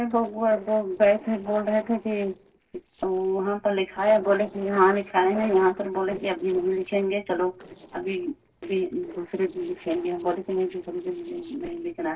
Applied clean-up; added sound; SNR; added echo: neural separator model SepFormer DNS4.